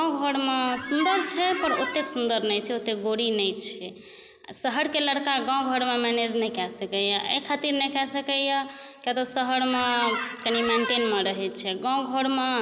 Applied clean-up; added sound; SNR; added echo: none; Squeak; 6 dB; none.